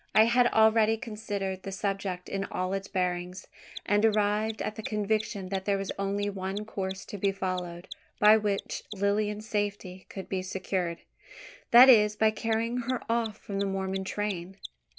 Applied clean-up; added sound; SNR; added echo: none; Mechanisms; 20 dB; none.